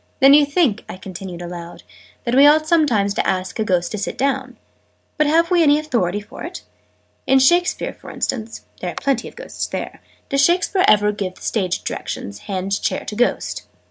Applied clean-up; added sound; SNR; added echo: none; none; none; none.